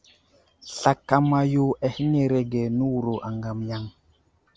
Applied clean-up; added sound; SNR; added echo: none; none; none; none.